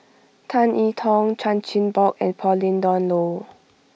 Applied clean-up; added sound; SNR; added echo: none; none; none; none.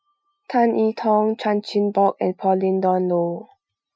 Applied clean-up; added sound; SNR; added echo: classical method Wiener filter.